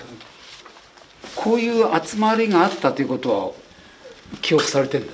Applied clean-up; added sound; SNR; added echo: none; none; none; none.